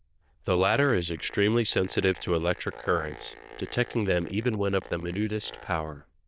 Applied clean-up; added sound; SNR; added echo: neural diffusion model UNIVERSE++.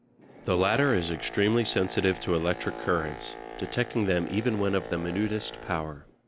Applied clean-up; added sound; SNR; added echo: none; Boat, Water vehicle; 13 dB; none.